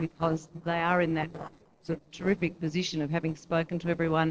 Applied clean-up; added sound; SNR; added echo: neural separator model SepFormer DNS4.